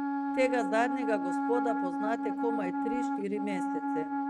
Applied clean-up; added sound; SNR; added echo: neural mask model RNNoise.